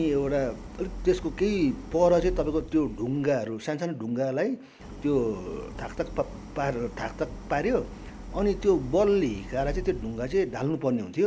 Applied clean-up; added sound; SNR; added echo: none; Idling; 12 dB; none.